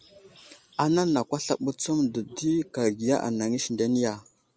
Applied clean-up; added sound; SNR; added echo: none; none; none; none.